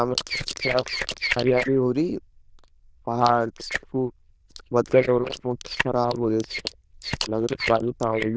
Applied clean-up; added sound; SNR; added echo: neural diffusion model UNIVERSE++.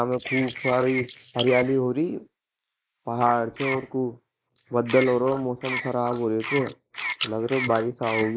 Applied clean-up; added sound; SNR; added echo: neural mask model Resemble Enhance denoiser.